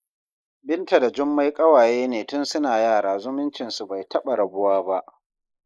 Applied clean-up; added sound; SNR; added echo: neural mask model Resemble Enhance denoiser.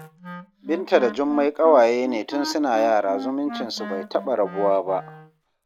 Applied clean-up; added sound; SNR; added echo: none; Wind instrument, woodwind instrument; 13 dB; none.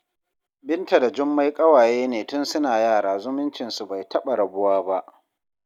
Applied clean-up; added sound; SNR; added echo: none; none; none; none.